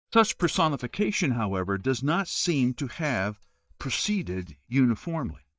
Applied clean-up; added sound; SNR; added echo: neural mask model DeepFilterNet 3.